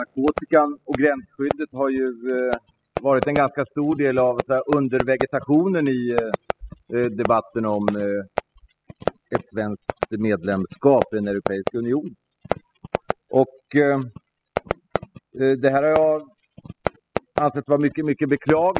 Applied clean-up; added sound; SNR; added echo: classical method spectral subtraction.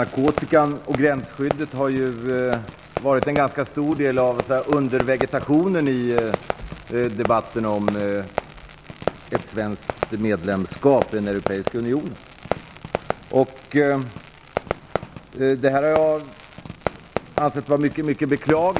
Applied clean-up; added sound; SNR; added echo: none; Fireworks; 9 dB; none.